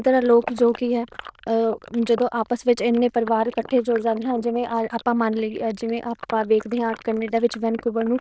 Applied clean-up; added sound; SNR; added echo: neural diffusion model UNIVERSE++.